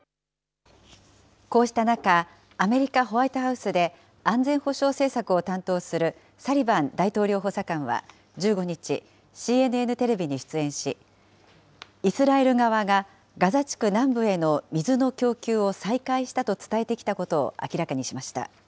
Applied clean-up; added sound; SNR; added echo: none; none; none; none.